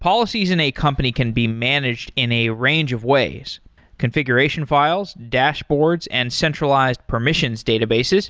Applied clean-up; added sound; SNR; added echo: none; none; none; none.